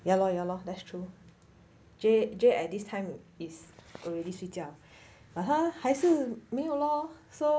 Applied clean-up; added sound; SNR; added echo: none; none; none; none.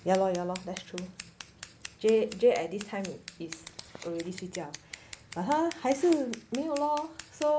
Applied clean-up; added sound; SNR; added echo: none; Scissors; 17 dB; none.